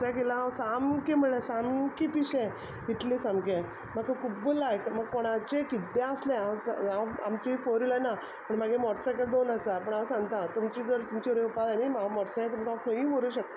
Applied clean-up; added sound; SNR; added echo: none; none; none; none.